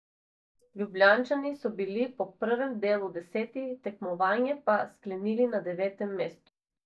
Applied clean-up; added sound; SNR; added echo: neural mask model DeepFilterNet 3.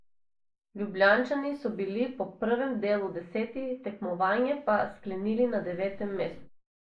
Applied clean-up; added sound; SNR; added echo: neural mask model Resemble Enhance denoiser.